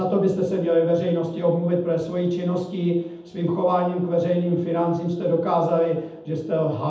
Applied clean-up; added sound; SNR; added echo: none; none; none; reverberation time 0.8 s.